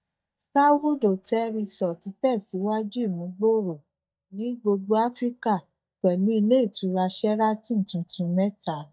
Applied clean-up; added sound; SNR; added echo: neural mask model DeepFilterNet 3.